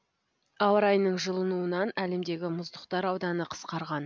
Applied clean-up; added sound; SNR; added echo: none; none; none; none.